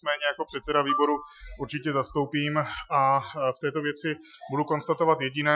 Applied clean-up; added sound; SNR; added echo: classical method Wiener filter.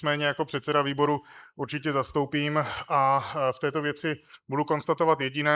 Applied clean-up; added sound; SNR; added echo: neural mask model Resemble Enhance denoiser.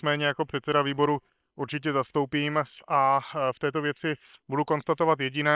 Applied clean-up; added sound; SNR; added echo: neural separator model SepFormer WHAM!.